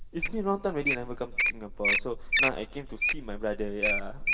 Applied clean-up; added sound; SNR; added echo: none; Wild animals; -3 dB; reverberation time 2.0 s.